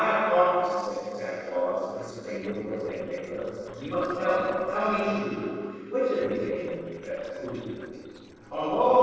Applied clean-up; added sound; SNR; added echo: neural separator model SepFormer DNS4.